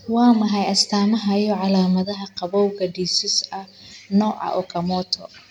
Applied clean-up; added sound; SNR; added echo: none; none; none; none.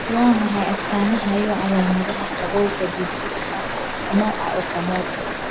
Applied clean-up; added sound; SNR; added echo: none; Stream; 4 dB; none.